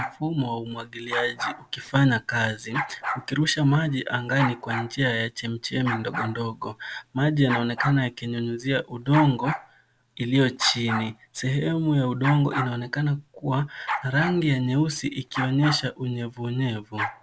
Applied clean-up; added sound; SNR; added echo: none; Bark; 10 dB; none.